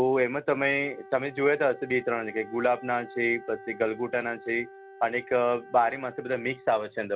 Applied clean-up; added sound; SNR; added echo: none; Wind instrument, woodwind instrument; 19 dB; none.